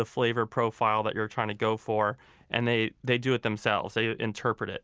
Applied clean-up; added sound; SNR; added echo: none; none; none; none.